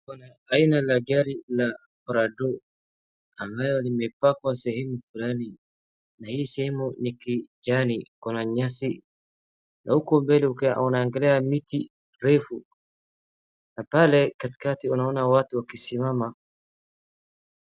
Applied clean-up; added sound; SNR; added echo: none; none; none; none.